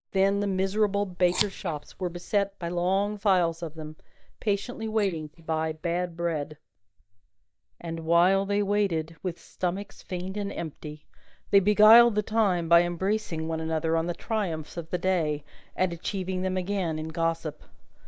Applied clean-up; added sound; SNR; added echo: neural mask model DeepFilterNet 3.